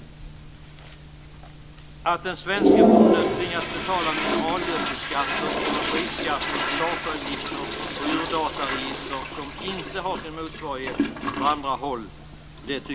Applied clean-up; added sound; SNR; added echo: none; Toilet flush; -4 dB; none.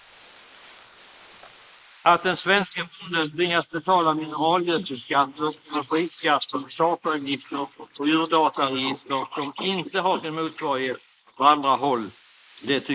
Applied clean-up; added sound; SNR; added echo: neural mask model Resemble Enhance denoiser.